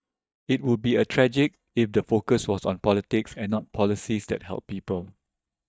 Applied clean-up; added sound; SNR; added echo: neural mask model DeepFilterNet 3.